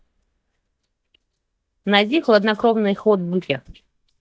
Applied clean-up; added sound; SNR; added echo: neural mask model DeepFilterNet 3.